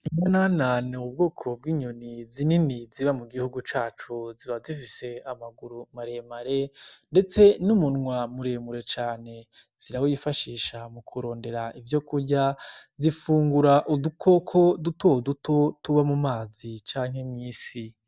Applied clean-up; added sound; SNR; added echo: none; none; none; none.